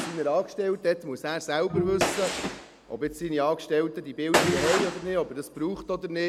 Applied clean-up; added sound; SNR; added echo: none; Gunshot, gunfire + Bowed string instrument; 3 dB; none.